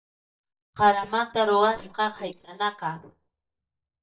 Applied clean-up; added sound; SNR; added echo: neural mask model DeepFilterNet 3.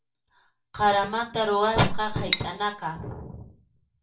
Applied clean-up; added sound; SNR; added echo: none; Cutlery, silverware / Dishes, pots, and pans; 4 dB; reverberation time 0.3 s.